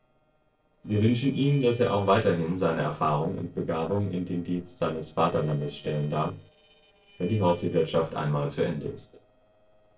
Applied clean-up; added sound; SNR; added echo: neural separator model SepFormer DNS4.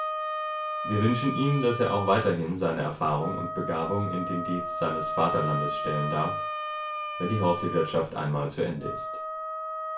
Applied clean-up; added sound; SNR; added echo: none; Wind instrument, woodwind instrument; 5 dB; reverberation time 0.3 s.